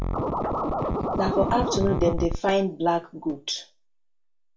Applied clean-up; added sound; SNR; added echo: none; Scratching (performance technique); 2 dB; reverberation time 0.2 s.